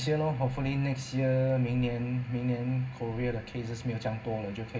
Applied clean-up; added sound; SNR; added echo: none; Purr; 20 dB; reverberation time 0.4 s.